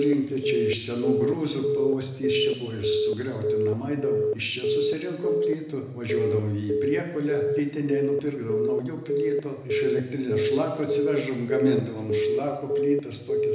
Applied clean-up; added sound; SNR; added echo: none; Telephone; -2 dB; reverberation time 0.9 s.